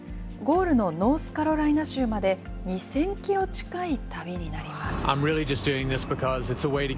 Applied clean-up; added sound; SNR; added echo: none; none; none; none.